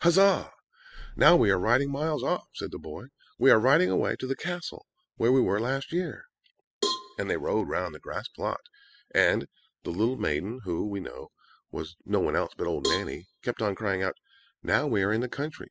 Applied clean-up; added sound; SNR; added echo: classical method spectral subtraction.